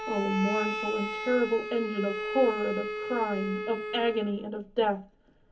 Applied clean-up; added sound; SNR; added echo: none; Bowed string instrument; 5 dB; reverberation time 0.3 s.